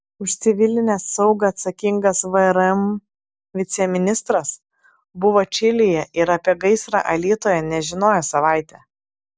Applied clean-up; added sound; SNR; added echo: none; none; none; none.